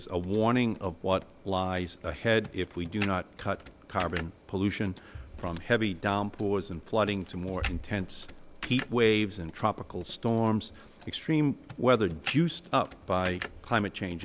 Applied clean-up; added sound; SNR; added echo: none; Computer keyboard; 17 dB; none.